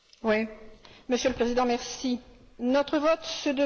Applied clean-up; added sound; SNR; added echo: neural mask model Resemble Enhance denoiser.